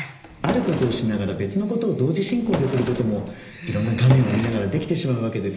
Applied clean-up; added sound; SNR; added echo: none; Drawer open or close; 9 dB; reverberation time 1.0 s.